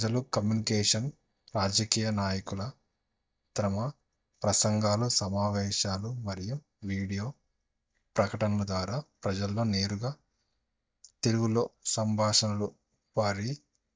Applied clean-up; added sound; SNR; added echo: neural mask model DeepFilterNet 3.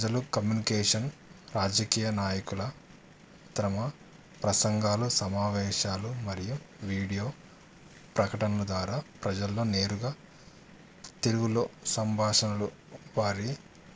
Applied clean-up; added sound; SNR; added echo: none; none; none; none.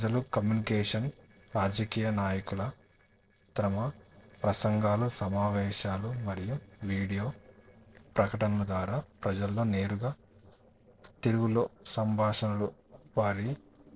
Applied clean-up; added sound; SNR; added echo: neural separator model SepFormer DNS4.